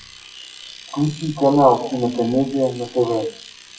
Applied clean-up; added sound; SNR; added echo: classical method WPE with log-MMSE.